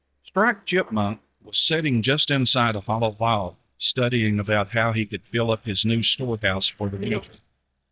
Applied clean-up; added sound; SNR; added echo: neural mask model DeepFilterNet 3.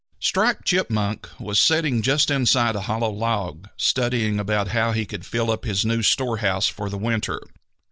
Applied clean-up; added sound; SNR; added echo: none; none; none; none.